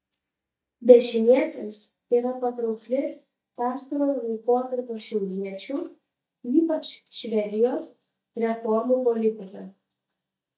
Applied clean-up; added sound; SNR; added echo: neural mask model DeepFilterNet 3.